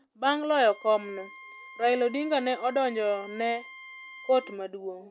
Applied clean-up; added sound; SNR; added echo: none; Wind instrument, woodwind instrument; 19 dB; none.